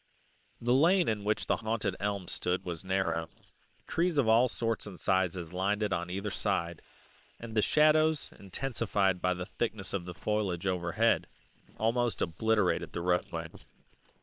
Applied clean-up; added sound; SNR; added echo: neural separator model SepFormer WHAM!.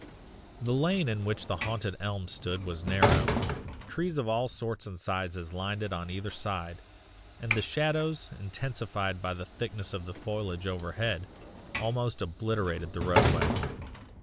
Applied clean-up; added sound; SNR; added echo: none; Sliding door / Train; 2 dB; none.